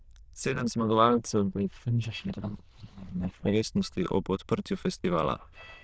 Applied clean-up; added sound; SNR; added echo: neural diffusion model UNIVERSE++.